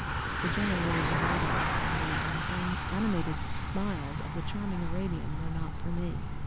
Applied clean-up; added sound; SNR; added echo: none; Bicycle; -4 dB; none.